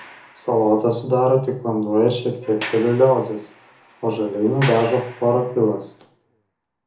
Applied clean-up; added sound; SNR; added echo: none; Sliding door; 17 dB; reverberation time 0.6 s.